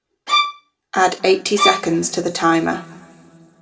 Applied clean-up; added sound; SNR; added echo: none; Bowed string instrument; 0 dB; reverberation time 1.6 s.